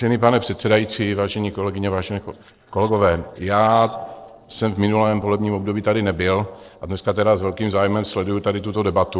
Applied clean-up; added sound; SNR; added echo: neural separator model SepFormer DNS4.